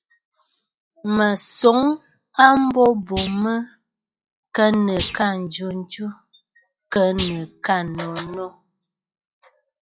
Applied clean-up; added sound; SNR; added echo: classical method log-MMSE.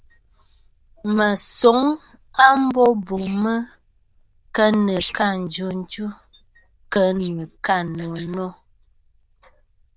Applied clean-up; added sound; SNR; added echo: neural diffusion model UNIVERSE++.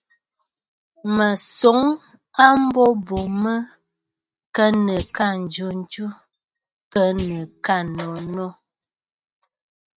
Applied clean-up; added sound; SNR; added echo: neural mask model RNNoise.